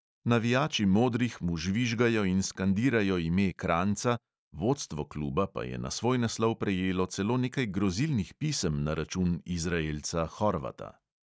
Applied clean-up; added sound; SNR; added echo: none; none; none; none.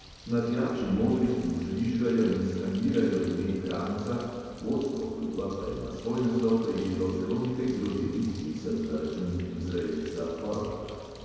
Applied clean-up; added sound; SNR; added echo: none; Bird; 19 dB; reverberation time 2.2 s.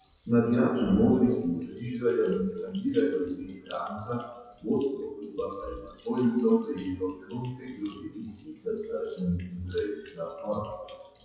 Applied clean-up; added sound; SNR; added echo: classical method WPE with log-MMSE.